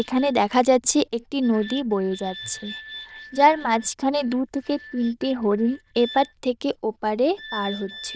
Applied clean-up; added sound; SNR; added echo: neural diffusion model UNIVERSE++.